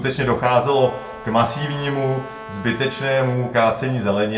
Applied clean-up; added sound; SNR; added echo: none; Brass instrument; 16 dB; reverberation time 0.2 s.